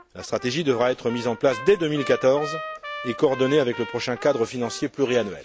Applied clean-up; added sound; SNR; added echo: none; Trumpet; 14 dB; none.